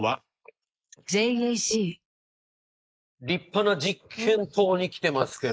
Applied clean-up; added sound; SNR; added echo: neural mask model Resemble Enhance denoiser.